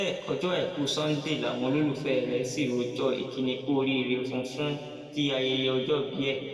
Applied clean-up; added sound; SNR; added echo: none; none; none; reverberation time 2.3 s.